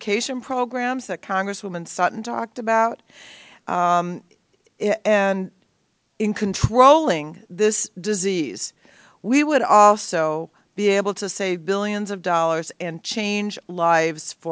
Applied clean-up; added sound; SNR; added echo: none; none; none; none.